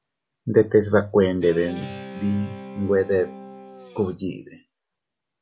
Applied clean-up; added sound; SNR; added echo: none; Guitar; 15 dB; none.